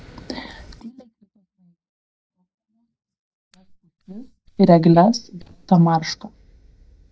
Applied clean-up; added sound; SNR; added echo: neural mask model DeepFilterNet 3.